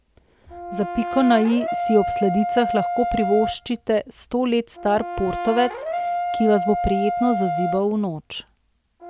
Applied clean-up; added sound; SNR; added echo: none; Brass instrument; 5 dB; none.